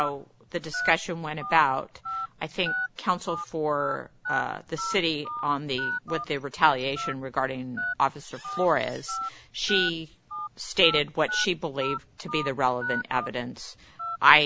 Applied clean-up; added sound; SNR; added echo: none; Telephone; 8 dB; none.